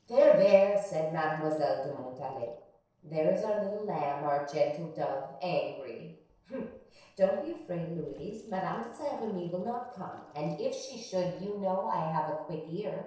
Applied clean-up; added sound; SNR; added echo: neural separator model SepFormer DNS4.